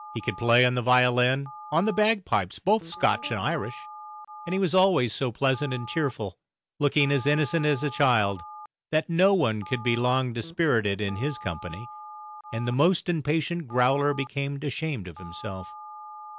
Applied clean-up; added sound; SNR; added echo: none; Telephone + Guitar; 17 dB; none.